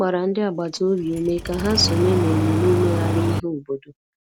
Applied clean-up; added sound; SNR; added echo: none; Engine starting; 1 dB; none.